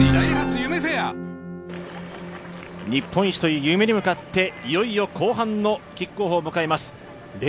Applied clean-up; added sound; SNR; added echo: none; Acoustic guitar / Strum; 6 dB; none.